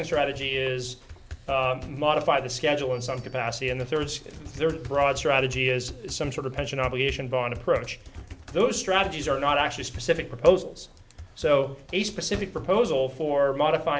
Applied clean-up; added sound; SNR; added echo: none; none; none; none.